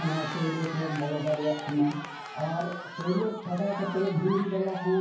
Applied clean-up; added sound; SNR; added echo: none; Cheering; 10 dB; reverberation time 0.9 s.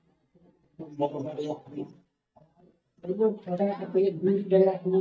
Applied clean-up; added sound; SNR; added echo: neural mask model DeepFilterNet 3.